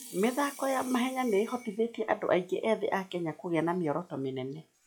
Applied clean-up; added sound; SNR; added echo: classical method log-MMSE.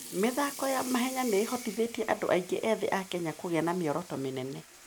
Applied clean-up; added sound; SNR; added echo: none; Sink (filling or washing) / Water tap, faucet; 14 dB; none.